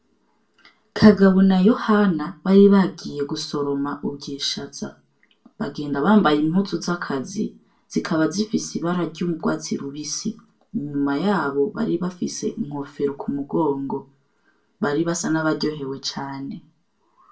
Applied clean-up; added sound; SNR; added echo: none; none; none; reverberation time 0.2 s.